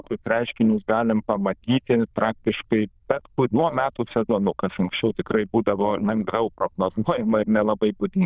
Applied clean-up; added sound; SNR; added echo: neural diffusion model UNIVERSE++.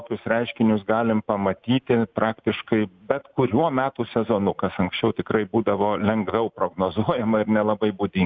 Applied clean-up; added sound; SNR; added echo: none; none; none; none.